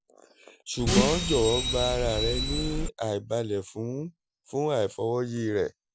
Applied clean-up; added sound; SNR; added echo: none; Bus; -1 dB; none.